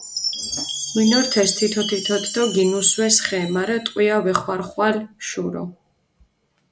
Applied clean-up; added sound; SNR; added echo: none; Chime; 9 dB; none.